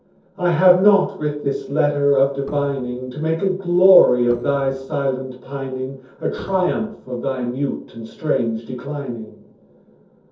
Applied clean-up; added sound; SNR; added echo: neural separator model SepFormer DNS4.